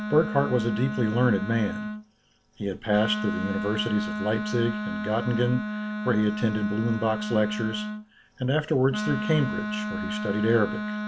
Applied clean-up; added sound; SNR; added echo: none; Wind instrument, woodwind instrument; 5 dB; none.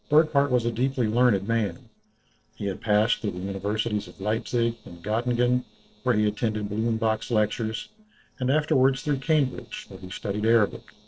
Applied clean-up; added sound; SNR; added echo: neural separator model SepFormer DNS4.